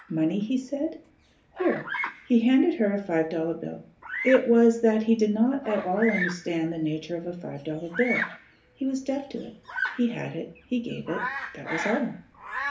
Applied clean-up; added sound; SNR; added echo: none; Bird vocalization, bird call, bird song; 10 dB; reverberation time 0.3 s.